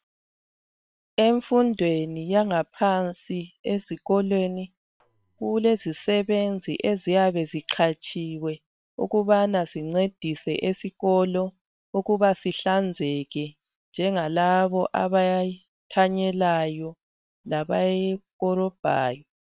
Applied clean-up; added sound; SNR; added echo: neural separator model SepFormer WHAM!.